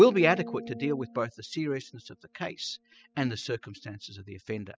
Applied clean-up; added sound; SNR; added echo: classical method spectral subtraction.